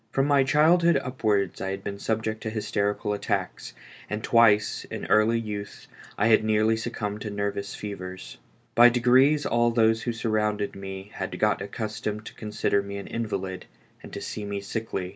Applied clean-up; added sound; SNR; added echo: none; none; none; none.